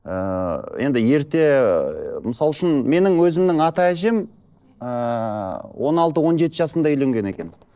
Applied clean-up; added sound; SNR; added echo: neural separator model SepFormer DNS4.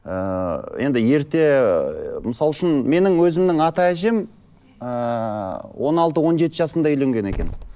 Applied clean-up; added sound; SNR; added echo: none; Growling / Hiss; 18 dB; none.